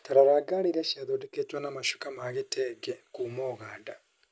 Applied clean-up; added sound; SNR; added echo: none; none; none; none.